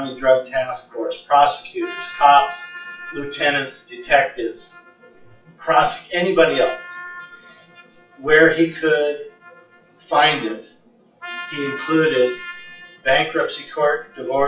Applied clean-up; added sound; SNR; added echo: classical method WPE with log-MMSE.